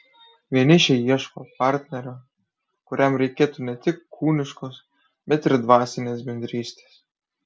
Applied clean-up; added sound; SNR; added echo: none; none; none; none.